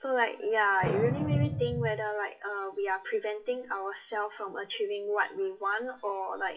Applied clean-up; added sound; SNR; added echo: classical method WPE with log-MMSE.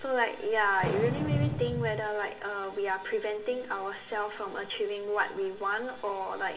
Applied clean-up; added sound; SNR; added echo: none; Fireworks; 0 dB; reverberation time 2.0 s.